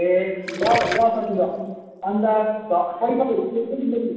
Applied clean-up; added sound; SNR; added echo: none; Gurgling; 12 dB; reverberation time 1.1 s.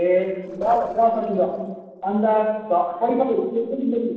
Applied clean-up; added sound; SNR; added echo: neural separator model SepFormer DNS4.